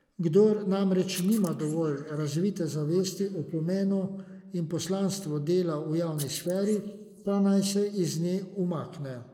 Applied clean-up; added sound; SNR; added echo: neural mask model Resemble Enhance denoiser.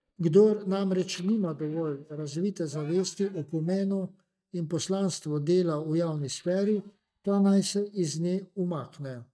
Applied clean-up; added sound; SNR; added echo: neural mask model DeepFilterNet 3.